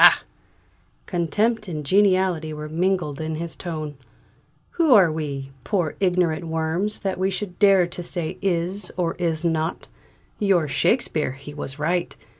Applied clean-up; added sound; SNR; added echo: none; none; none; none.